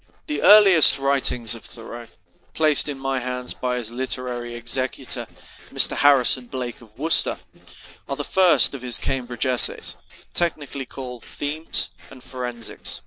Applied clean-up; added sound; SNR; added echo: neural separator model SepFormer DNS4.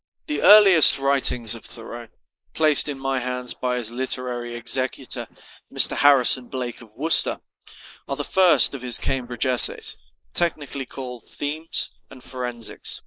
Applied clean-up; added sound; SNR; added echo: neural mask model Resemble Enhance denoiser.